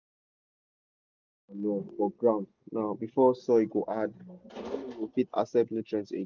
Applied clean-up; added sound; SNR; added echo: none; none; none; none.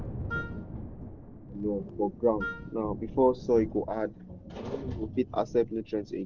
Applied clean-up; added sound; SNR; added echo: none; Thunder + Wind instrument, woodwind instrument; 9 dB; none.